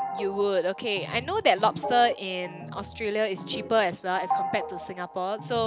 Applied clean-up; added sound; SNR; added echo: none; Organ; 8 dB; none.